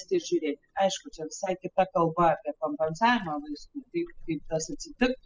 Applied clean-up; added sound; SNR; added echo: classical method spectral subtraction.